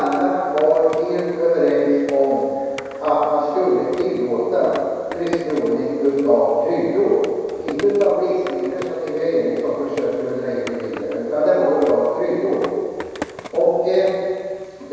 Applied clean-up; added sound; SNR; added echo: none; Skateboard; 19 dB; reverberation time 1.9 s.